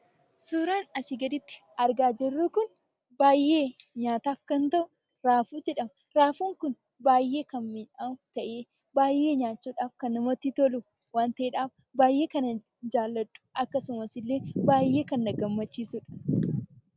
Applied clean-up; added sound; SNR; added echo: none; none; none; none.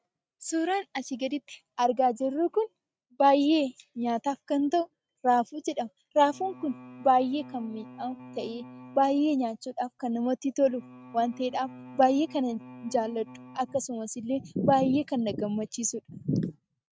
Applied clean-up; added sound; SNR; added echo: neural mask model RNNoise.